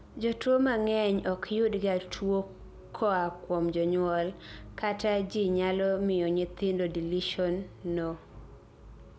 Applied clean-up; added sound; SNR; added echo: none; none; none; none.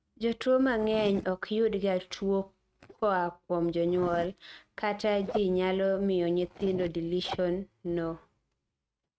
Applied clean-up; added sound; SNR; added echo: neural mask model RNNoise.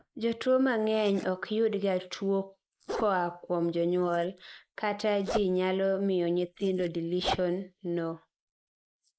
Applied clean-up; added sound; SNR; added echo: neural mask model Resemble Enhance denoiser.